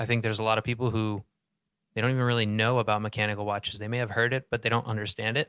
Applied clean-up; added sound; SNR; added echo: none; none; none; none.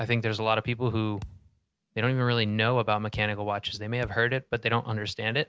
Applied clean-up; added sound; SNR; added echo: none; Thump, thud; 19 dB; none.